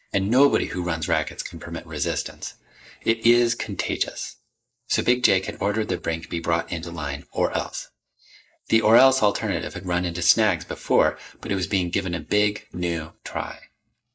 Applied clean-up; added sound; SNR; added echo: neural mask model Resemble Enhance denoiser.